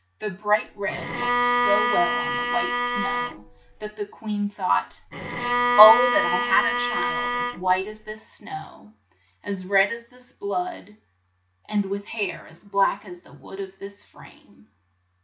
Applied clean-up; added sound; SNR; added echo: none; Bowed string instrument; -1 dB; none.